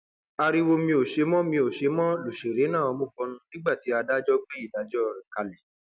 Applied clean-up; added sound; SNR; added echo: none; none; none; none.